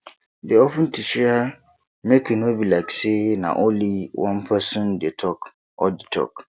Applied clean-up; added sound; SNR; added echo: none; none; none; none.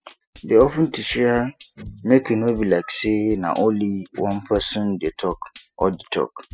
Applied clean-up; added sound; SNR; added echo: classical method spectral subtraction.